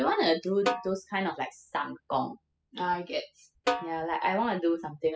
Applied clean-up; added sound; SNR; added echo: classical method spectral subtraction.